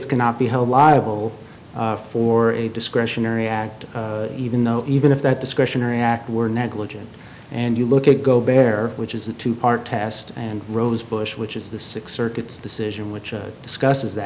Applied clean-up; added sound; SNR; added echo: none; none; none; none.